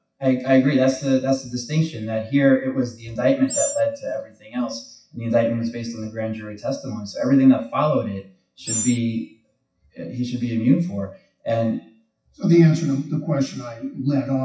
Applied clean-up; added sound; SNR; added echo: classical method WPE with log-MMSE.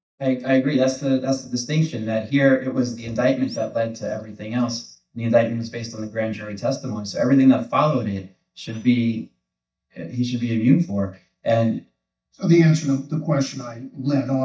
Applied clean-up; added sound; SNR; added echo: neural mask model DeepFilterNet 3.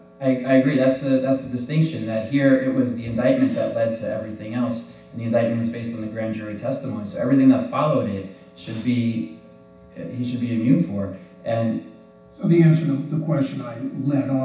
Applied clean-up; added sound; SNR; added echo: none; Animal; 10 dB; reverberation time 0.7 s.